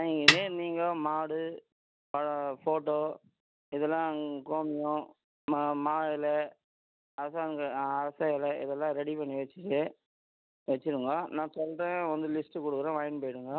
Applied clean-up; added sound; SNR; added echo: none; Snare drum; -5 dB; none.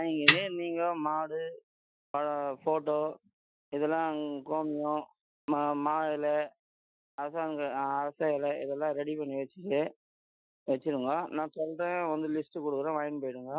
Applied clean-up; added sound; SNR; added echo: classical method Wiener filter.